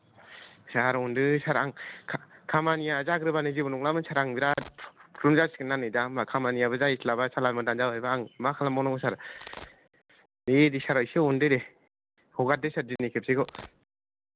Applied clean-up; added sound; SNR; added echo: neural separator model SepFormer DNS4.